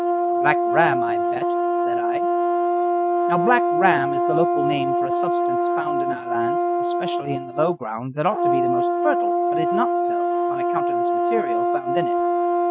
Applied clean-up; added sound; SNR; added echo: neural mask model RNNoise.